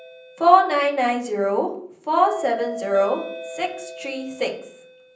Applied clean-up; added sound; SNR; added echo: none; Doorbell; 14 dB; reverberation time 0.6 s.